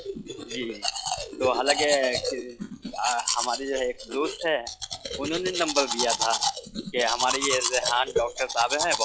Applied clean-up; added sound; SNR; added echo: classical method log-MMSE.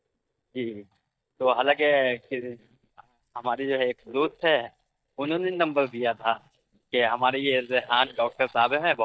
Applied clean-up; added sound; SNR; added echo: neural mask model DeepFilterNet 3.